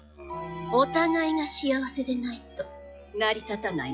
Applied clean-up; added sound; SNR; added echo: classical method log-MMSE.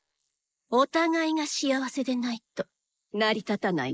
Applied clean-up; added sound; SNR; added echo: neural mask model Resemble Enhance denoiser.